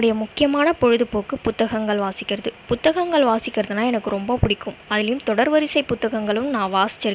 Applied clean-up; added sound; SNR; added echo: none; none; none; none.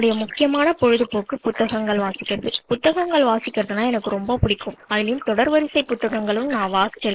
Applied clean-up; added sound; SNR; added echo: neural mask model Resemble Enhance denoiser.